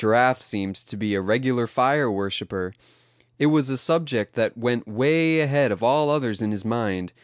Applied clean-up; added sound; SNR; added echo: none; none; none; none.